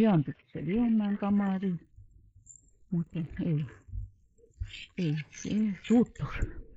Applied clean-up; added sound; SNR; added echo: neural mask model Resemble Enhance denoiser.